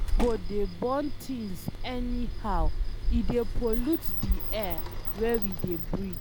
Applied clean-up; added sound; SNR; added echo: none; Sliding door; -3 dB; none.